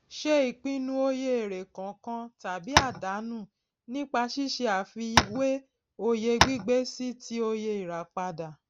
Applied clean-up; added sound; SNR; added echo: none; Tap; -4 dB; none.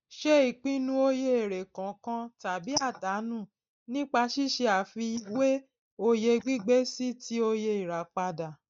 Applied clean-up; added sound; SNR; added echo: neural mask model DeepFilterNet 3.